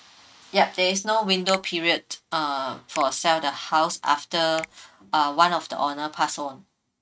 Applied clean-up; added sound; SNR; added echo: neural mask model RNNoise.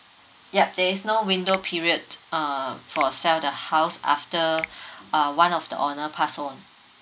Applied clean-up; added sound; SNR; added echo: none; Finger snapping; 15 dB; none.